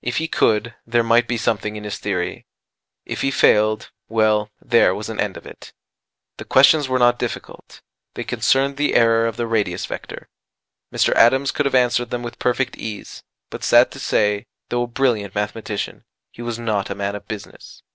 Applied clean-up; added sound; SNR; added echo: none; none; none; none.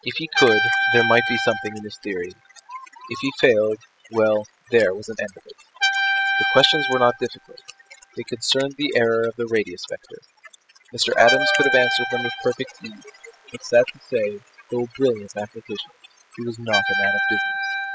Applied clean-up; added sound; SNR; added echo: classical method spectral subtraction.